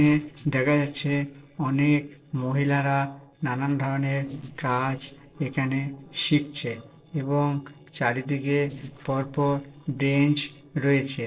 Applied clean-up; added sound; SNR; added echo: neural separator model SepFormer DNS4.